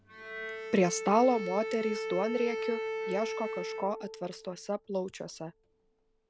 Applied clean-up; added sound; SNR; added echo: none; Bowed string instrument; 6 dB; none.